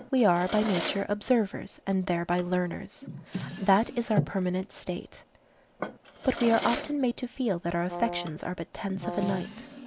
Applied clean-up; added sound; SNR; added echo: none; Brass instrument + Drawer open or close; 9 dB; none.